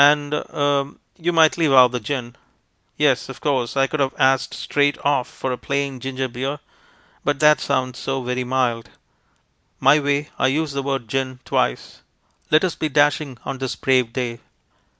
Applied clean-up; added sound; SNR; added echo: none; none; none; none.